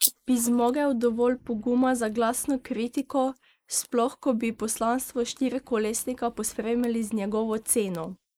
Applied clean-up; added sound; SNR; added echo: neural mask model Resemble Enhance denoiser.